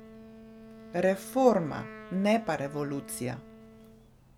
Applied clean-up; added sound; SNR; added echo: none; Wind instrument, woodwind instrument; 17 dB; none.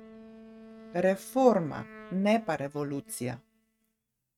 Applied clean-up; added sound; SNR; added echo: neural mask model RNNoise.